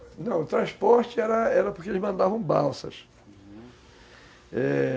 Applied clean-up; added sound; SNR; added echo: none; none; none; none.